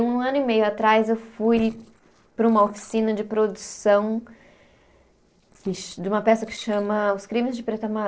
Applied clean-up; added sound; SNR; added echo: neural separator model SepFormer DNS4.